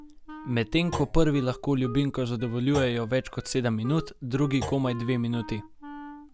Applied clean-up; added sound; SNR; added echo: none; Thump, thud + Wind instrument, woodwind instrument; 14 dB; none.